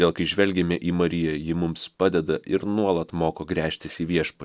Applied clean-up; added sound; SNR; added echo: none; none; none; none.